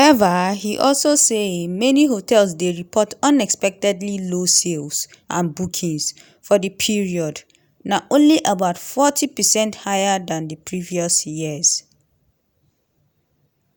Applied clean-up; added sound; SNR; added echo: none; none; none; none.